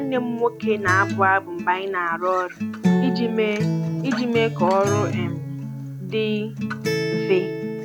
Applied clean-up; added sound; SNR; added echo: none; Acoustic guitar; 2 dB; none.